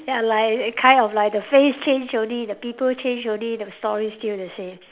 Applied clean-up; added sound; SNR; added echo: none; none; none; none.